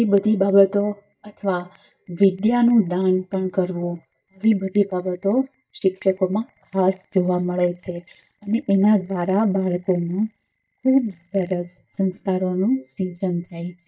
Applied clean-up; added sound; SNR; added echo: neural mask model DeepFilterNet 3.